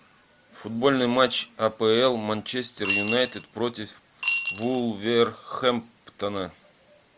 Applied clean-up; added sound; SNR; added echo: none; Coin (dropping) / Glass; 5 dB; none.